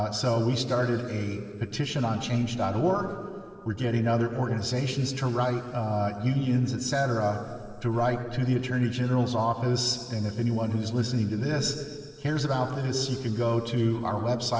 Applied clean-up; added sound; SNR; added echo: neural separator model SepFormer DNS4.